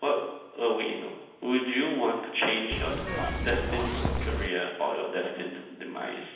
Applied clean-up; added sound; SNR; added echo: none; Zipper (clothing) / Telephone; 0 dB; reverberation time 0.9 s.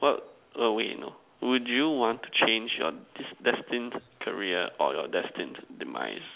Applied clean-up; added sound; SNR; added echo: none; none; none; none.